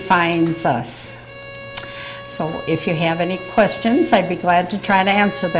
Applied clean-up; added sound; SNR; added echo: none; Bowed string instrument; 15 dB; none.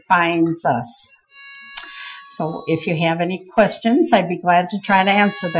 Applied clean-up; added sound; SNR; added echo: classical method Wiener filter.